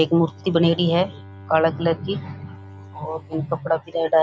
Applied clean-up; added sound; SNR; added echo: none; Bowed string instrument; 19 dB; none.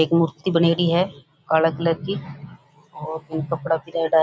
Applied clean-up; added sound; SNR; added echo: none; none; none; none.